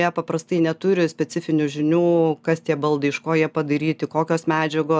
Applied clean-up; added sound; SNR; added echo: none; none; none; none.